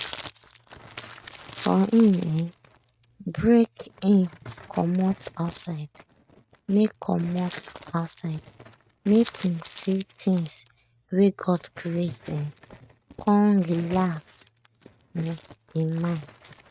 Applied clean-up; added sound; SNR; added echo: neural mask model RNNoise.